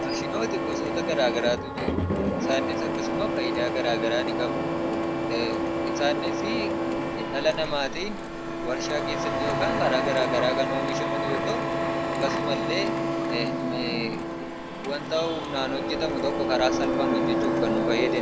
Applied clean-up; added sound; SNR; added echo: none; Printer; -3 dB; none.